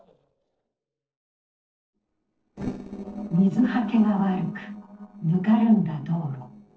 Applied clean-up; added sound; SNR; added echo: neural separator model SepFormer DNS4.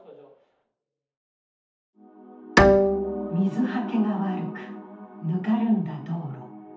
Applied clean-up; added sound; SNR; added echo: none; Bowed string instrument; -4 dB; reverberation time 0.6 s.